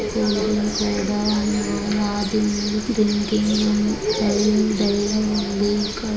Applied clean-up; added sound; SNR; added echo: none; Bird; 10 dB; reverberation time 1.9 s.